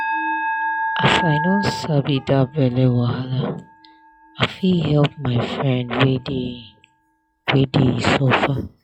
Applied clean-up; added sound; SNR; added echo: classical method log-MMSE.